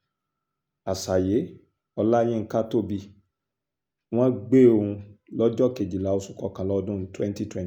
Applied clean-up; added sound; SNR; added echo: none; none; none; none.